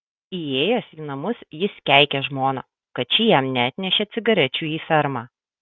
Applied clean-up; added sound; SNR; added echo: none; none; none; none.